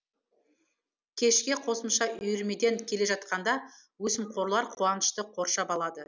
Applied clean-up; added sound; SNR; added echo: none; none; none; none.